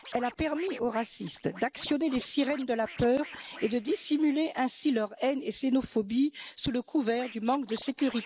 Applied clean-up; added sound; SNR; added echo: none; Scratching (performance technique); 20 dB; none.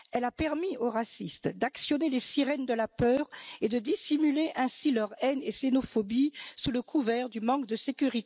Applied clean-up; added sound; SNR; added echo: none; none; none; none.